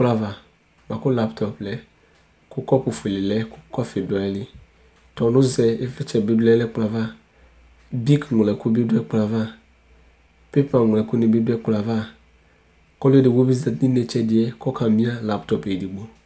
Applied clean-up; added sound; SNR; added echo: none; none; none; none.